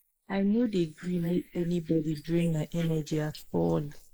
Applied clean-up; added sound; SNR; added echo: neural mask model Resemble Enhance denoiser.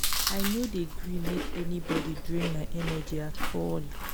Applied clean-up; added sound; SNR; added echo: none; Chewing, mastication; -3 dB; none.